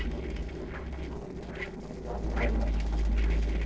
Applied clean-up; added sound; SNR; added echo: neural separator model SepFormer DNS4.